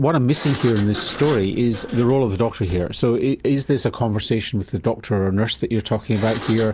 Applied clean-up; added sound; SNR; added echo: none; Sliding door; 16 dB; none.